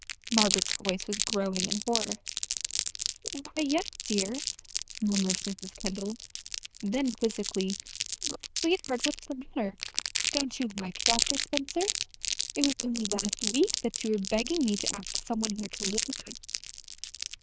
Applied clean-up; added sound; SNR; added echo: neural diffusion model UNIVERSE++.